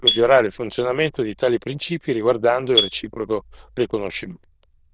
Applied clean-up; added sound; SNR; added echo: neural diffusion model UNIVERSE++.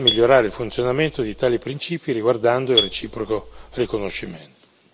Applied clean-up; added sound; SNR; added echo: none; Marimba, xylophone; 6 dB; none.